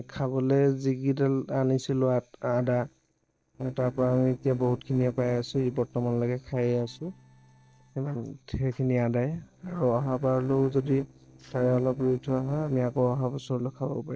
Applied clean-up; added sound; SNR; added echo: neural separator model SepFormer DNS4.